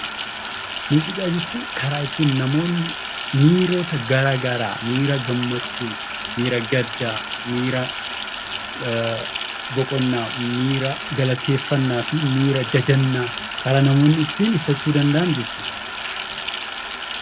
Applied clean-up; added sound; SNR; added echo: none; Sink (filling or washing); 4 dB; none.